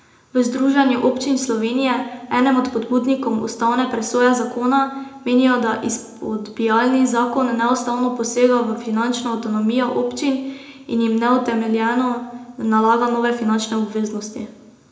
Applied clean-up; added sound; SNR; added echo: none; none; none; reverberation time 0.5 s.